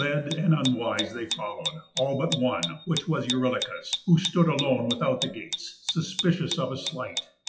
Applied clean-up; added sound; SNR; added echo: classical method WPE with log-MMSE.